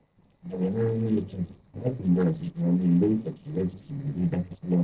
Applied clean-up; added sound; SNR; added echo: neural separator model SepFormer DNS4.